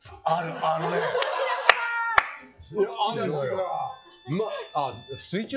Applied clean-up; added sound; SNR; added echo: classical method log-MMSE.